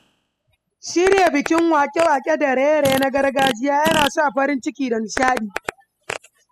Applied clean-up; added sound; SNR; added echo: classical method spectral subtraction.